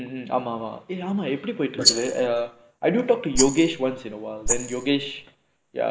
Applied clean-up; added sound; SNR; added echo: neural mask model Resemble Enhance denoiser.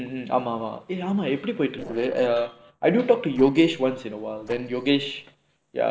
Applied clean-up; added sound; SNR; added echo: neural separator model SepFormer DNS4.